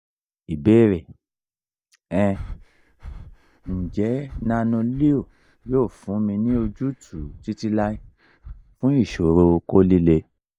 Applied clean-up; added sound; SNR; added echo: neural mask model DeepFilterNet 3.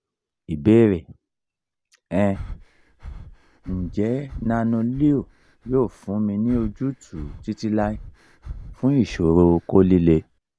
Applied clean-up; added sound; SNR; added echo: none; Breathing; 16 dB; none.